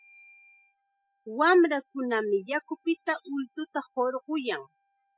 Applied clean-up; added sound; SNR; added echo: classical method spectral subtraction.